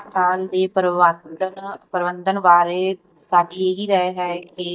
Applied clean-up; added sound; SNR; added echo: neural mask model DeepFilterNet 3.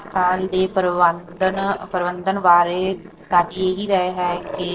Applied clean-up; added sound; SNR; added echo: neural separator model SepFormer DNS4.